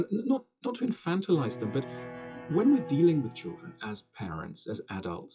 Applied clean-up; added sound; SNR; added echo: classical method WPE with log-MMSE.